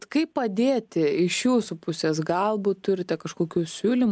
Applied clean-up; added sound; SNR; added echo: none; none; none; none.